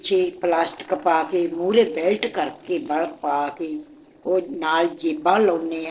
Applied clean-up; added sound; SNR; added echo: neural separator model SepFormer DNS4.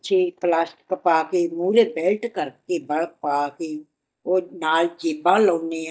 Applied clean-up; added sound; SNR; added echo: neural mask model DeepFilterNet 3.